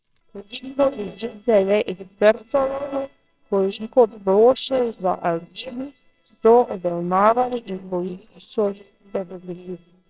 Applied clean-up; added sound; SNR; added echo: neural separator model SepFormer WHAMR!.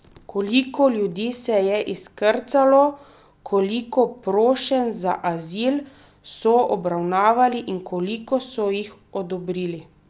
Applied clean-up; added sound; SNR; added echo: none; none; none; none.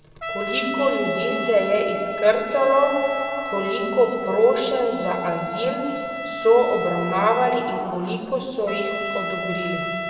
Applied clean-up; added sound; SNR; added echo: none; Trumpet; 7 dB; reverberation time 2.6 s.